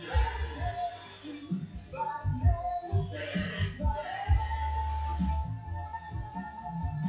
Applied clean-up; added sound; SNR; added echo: classical method WPE with log-MMSE.